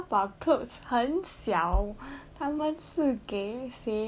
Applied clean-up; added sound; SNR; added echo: none; none; none; none.